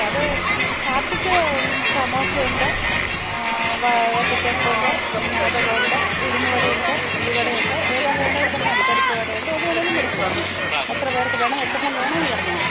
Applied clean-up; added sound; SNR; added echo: none; Crowd; -4 dB; none.